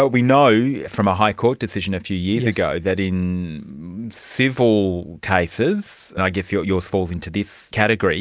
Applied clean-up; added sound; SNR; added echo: none; none; none; none.